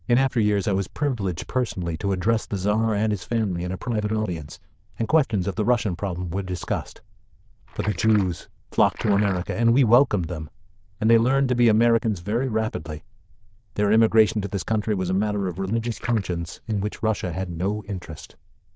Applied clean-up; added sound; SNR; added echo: neural diffusion model UNIVERSE++.